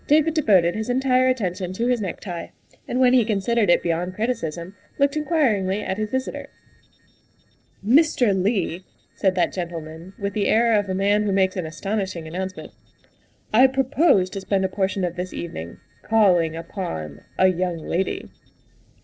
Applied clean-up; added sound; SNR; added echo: neural separator model SepFormer DNS4.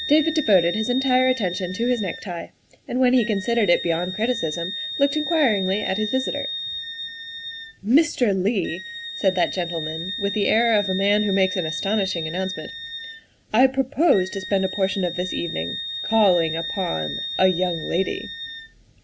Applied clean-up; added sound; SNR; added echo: none; Wind instrument, woodwind instrument; 8 dB; none.